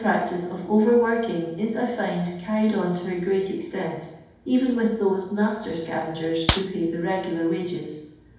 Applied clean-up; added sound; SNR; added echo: none; Clapping; -1 dB; reverberation time 0.8 s.